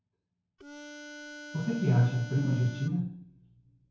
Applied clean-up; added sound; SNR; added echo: none; Harmonica; 14 dB; reverberation time 0.9 s.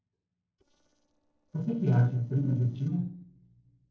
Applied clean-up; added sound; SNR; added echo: neural separator model SepFormer DNS4.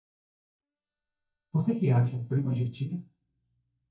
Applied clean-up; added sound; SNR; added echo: neural mask model DeepFilterNet 3.